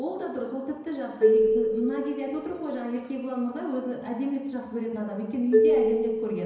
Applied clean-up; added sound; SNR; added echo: none; Marimba, xylophone; -3 dB; reverberation time 1.0 s.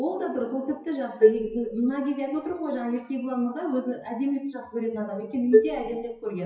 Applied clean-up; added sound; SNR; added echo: classical method WPE with log-MMSE.